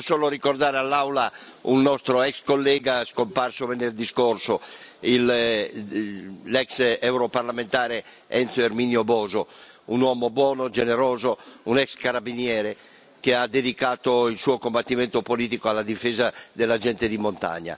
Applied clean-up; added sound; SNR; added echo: none; none; none; none.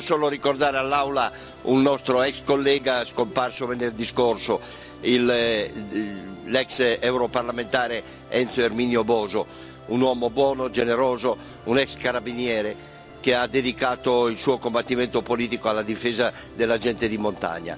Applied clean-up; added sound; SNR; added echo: none; Musical instrument; 19 dB; none.